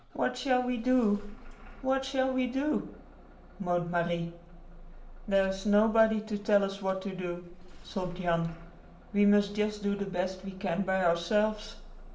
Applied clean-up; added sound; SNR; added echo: none; Engine starting / Bus; 18 dB; reverberation time 0.8 s.